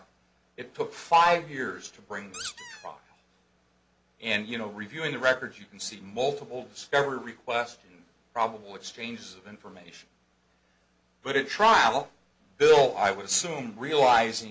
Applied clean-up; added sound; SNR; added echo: none; Squeak; 14 dB; none.